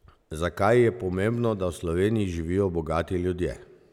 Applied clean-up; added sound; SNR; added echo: none; none; none; none.